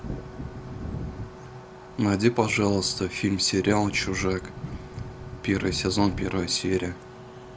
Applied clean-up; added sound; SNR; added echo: none; Thunder / Wind; 12 dB; none.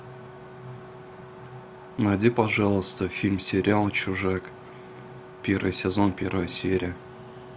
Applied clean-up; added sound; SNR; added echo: none; none; none; none.